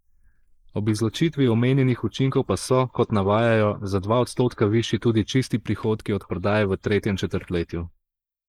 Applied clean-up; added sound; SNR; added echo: neural mask model Resemble Enhance denoiser.